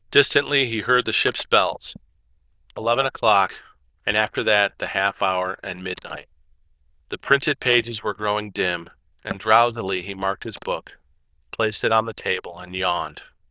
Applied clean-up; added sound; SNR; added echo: neural diffusion model UNIVERSE++.